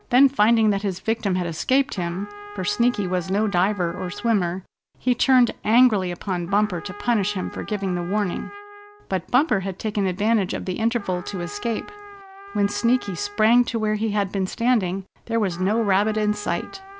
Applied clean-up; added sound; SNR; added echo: none; Trumpet; 19 dB; none.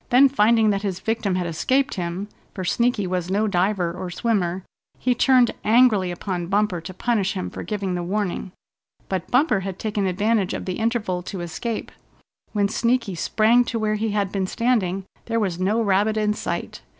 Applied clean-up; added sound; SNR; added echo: none; none; none; none.